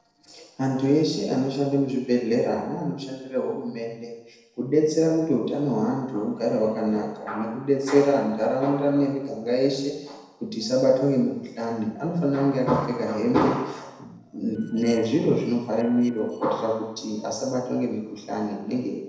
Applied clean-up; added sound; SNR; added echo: neural separator model SepFormer DNS4.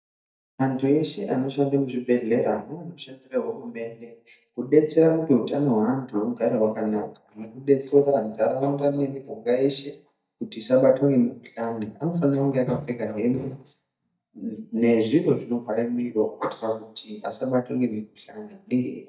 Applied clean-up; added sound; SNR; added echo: neural mask model DeepFilterNet 3.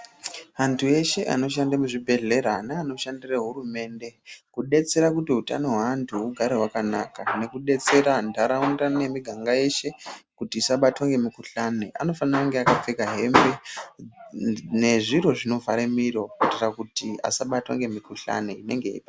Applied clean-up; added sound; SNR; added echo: none; none; none; none.